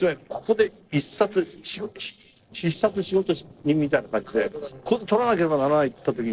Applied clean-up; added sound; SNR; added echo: neural separator model SepFormer DNS4.